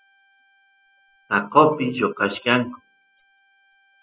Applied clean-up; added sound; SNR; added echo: classical method spectral subtraction.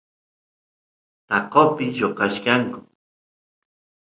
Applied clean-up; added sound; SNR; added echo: none; none; none; none.